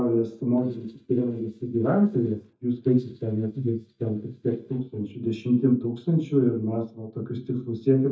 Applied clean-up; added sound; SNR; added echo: neural mask model DeepFilterNet 3.